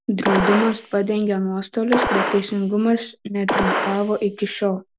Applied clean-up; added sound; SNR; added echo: none; Gunshot, gunfire; 4 dB; none.